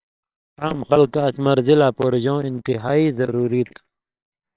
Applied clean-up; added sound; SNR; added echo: neural separator model SepFormer WHAMR!.